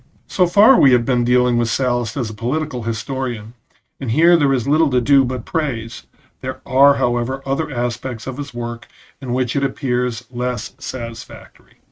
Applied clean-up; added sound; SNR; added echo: neural mask model RNNoise.